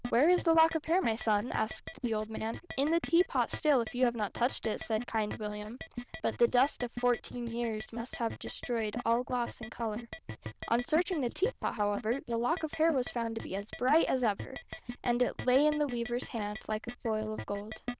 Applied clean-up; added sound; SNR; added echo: neural diffusion model UNIVERSE++.